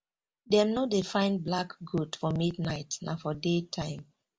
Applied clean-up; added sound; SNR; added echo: none; none; none; none.